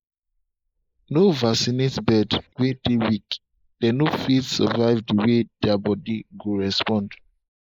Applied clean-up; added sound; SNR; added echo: neural mask model Resemble Enhance denoiser.